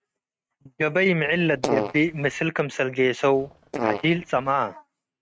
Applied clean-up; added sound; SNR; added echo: neural mask model RNNoise.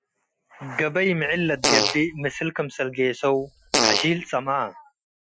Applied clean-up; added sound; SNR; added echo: classical method Wiener filter.